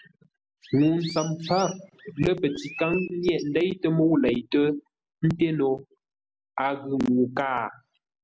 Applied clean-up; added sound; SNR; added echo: none; Chirp, tweet; 15 dB; none.